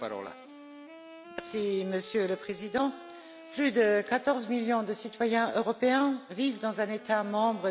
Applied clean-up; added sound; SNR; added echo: none; Wind instrument, woodwind instrument; 19 dB; none.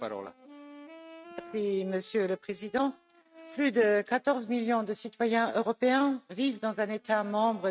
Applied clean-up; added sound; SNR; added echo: neural mask model RNNoise.